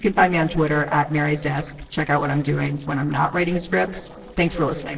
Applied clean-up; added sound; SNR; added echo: neural separator model SepFormer DNS4.